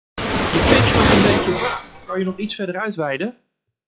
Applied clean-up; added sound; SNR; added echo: classical method log-MMSE.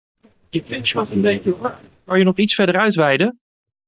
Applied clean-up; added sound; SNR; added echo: neural mask model DeepFilterNet 3.